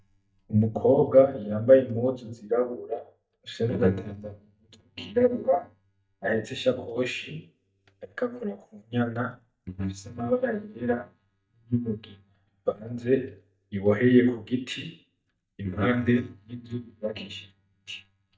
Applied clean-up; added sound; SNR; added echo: neural mask model DeepFilterNet 3.